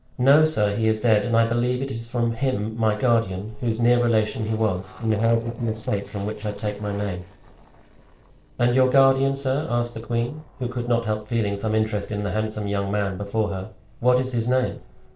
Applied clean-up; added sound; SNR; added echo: neural separator model SepFormer DNS4.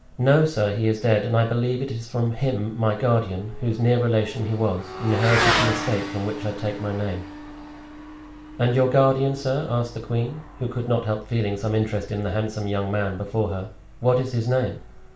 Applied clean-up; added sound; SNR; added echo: none; Motorcycle / Accelerating, revving, vroom; 10 dB; reverberation time 0.4 s.